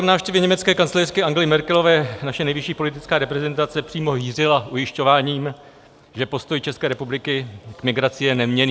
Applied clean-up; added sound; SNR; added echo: none; none; none; none.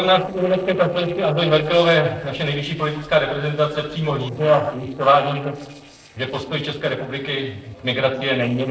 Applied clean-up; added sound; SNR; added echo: neural separator model SepFormer DNS4.